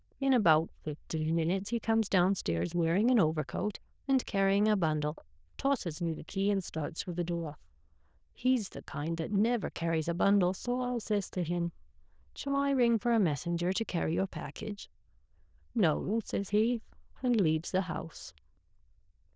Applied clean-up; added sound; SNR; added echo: neural diffusion model UNIVERSE++.